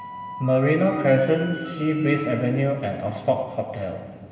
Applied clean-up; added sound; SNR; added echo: none; Wind instrument, woodwind instrument; 17 dB; reverberation time 2.4 s.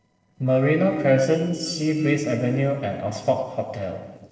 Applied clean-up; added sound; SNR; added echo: neural separator model SepFormer DNS4.